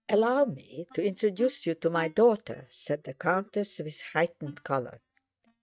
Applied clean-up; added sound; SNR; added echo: neural mask model DeepFilterNet 3.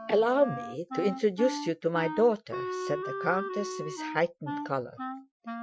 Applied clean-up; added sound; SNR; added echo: classical method Wiener filter.